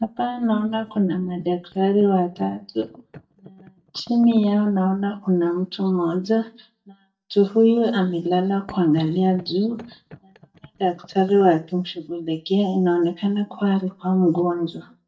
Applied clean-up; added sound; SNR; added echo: neural mask model DeepFilterNet 3.